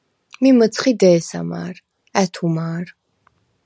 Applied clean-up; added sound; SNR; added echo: none; none; none; none.